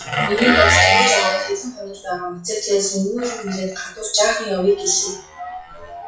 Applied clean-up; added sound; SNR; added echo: classical method WPE with log-MMSE.